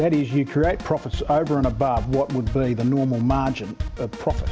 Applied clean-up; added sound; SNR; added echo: none; Drum kit; 8 dB; none.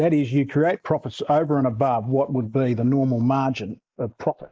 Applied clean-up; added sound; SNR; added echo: neural mask model Resemble Enhance denoiser.